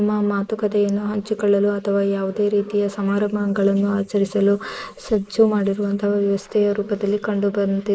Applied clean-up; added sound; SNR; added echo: neural mask model Resemble Enhance denoiser.